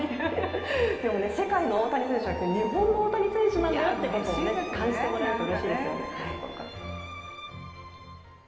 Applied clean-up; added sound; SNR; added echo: none; none; none; reverberation time 2.5 s.